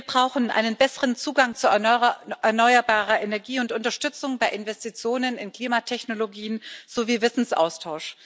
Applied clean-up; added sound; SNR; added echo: none; none; none; none.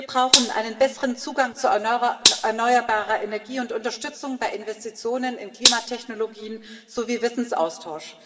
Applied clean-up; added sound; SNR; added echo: none; Gunshot, gunfire; -1 dB; reverberation time 2.4 s.